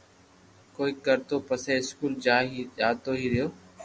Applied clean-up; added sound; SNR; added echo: none; none; none; none.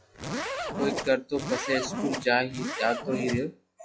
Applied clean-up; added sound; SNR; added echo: classical method log-MMSE.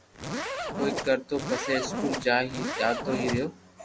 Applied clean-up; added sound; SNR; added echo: none; Zipper (clothing); 3 dB; none.